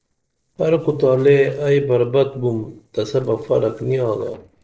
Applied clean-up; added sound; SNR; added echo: neural separator model SepFormer DNS4.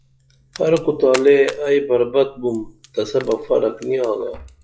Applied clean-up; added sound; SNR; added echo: classical method log-MMSE.